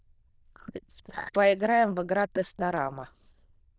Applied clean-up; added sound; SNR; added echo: neural diffusion model UNIVERSE++.